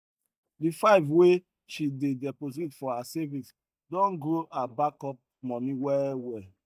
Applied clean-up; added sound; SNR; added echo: neural mask model DeepFilterNet 3.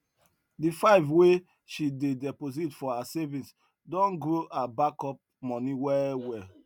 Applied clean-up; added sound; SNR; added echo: none; none; none; none.